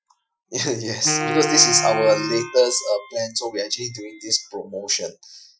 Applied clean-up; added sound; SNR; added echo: classical method Wiener filter.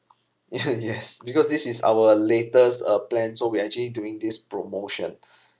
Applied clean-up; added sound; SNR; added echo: none; none; none; none.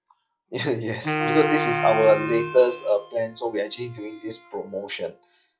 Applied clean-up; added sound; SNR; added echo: classical method log-MMSE.